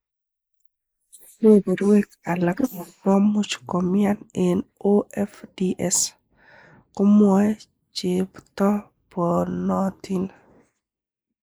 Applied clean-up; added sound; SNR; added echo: neural mask model Resemble Enhance denoiser.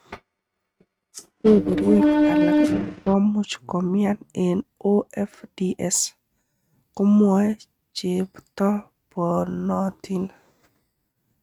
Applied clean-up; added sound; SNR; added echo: neural mask model RNNoise.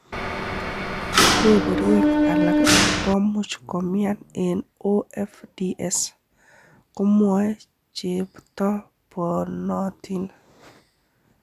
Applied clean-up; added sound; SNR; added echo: none; Mechanisms; -5 dB; none.